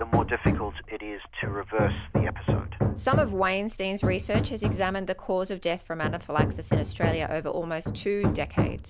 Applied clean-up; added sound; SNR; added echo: none; Hammer; -1 dB; none.